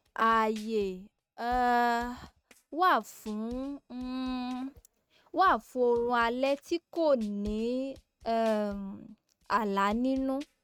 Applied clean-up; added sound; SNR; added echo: neural mask model RNNoise.